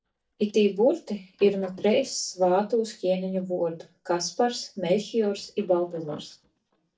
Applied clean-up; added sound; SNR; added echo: neural mask model DeepFilterNet 3.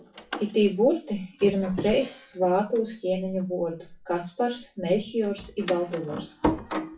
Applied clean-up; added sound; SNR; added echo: classical method WPE with log-MMSE.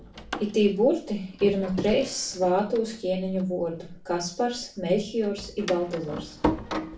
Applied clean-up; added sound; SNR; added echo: none; Door; 10 dB; reverberation time 0.3 s.